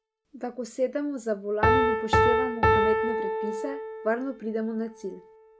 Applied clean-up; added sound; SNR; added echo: none; Piano; -4 dB; none.